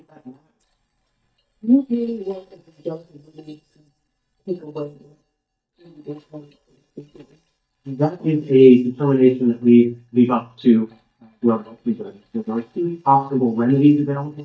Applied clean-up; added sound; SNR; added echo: neural mask model DeepFilterNet 3.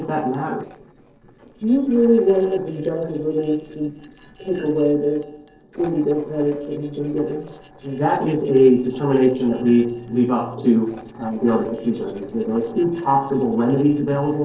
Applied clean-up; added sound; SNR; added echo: neural separator model SepFormer DNS4.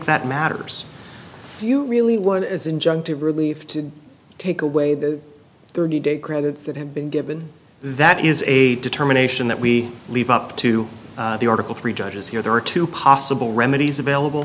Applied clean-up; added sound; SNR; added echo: none; none; none; none.